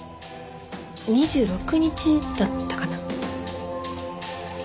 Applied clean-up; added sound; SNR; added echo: none; none; none; none.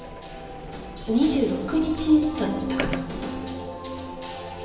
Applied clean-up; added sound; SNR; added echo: none; Sliding door; 12 dB; reverberation time 1.0 s.